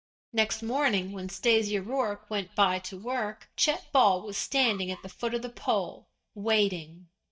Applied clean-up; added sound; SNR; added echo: neural mask model DeepFilterNet 3.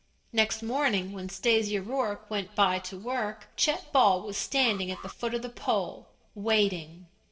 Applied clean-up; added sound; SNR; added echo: neural separator model SepFormer DNS4.